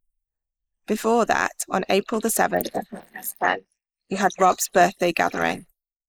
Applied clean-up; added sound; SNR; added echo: neural mask model Resemble Enhance denoiser.